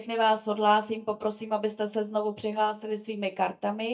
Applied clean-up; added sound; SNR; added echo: neural mask model DeepFilterNet 3.